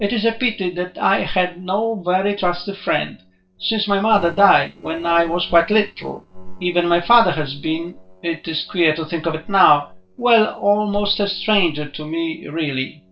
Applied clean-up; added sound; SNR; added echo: neural separator model SepFormer DNS4.